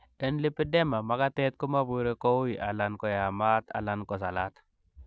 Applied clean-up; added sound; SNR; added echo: none; none; none; none.